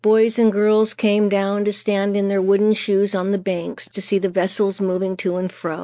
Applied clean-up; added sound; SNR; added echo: none; none; none; none.